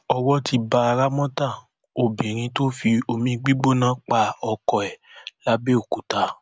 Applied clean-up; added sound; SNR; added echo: none; none; none; none.